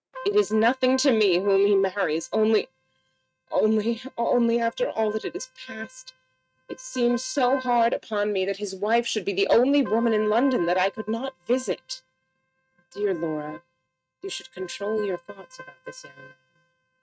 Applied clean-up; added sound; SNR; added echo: neural mask model RNNoise.